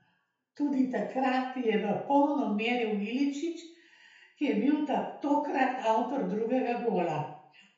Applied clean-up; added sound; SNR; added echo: none; none; none; reverberation time 0.5 s.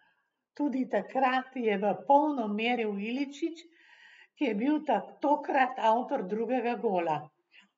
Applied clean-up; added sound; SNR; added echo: none; none; none; none.